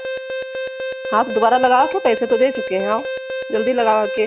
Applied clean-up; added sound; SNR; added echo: none; Alarm; 7 dB; none.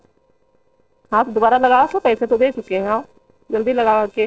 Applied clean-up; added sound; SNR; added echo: neural separator model SepFormer DNS4.